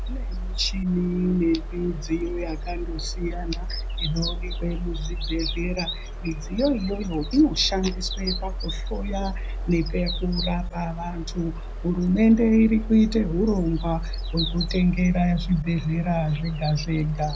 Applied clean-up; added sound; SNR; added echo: none; Mechanisms; 5 dB; reverberation time 0.3 s.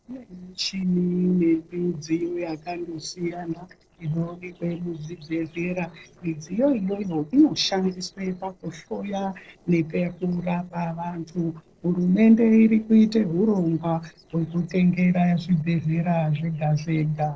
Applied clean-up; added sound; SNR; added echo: neural separator model SepFormer DNS4.